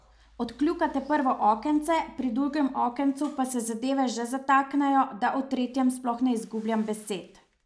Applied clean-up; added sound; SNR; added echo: none; none; none; none.